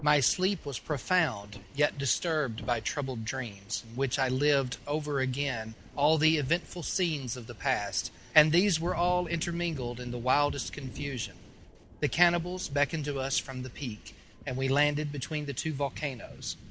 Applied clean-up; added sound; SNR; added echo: none; Thunder / Rain; 17 dB; none.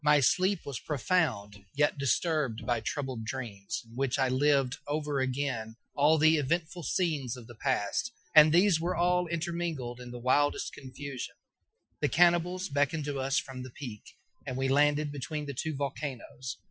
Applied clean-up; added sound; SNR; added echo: classical method Wiener filter.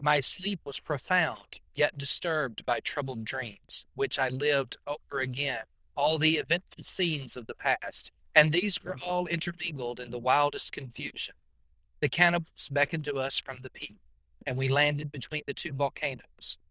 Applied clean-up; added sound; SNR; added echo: neural diffusion model UNIVERSE++.